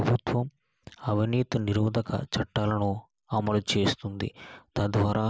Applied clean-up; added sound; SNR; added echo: none; none; none; none.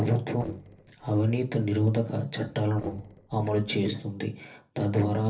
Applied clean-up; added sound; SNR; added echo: neural separator model SepFormer DNS4.